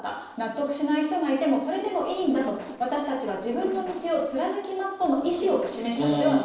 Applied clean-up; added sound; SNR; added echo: neural separator model SepFormer DNS4.